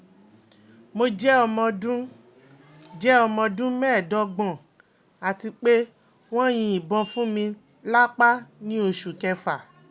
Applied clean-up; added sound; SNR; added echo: none; none; none; none.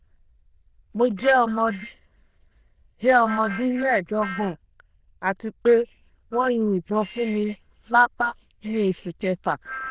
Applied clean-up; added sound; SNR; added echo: neural diffusion model UNIVERSE++.